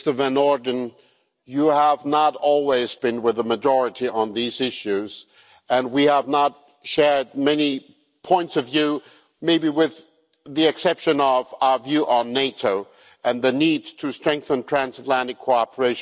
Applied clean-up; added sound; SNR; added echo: none; none; none; none.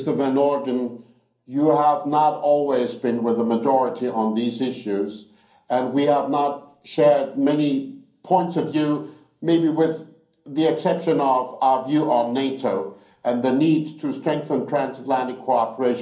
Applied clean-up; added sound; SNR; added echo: none; none; none; reverberation time 0.6 s.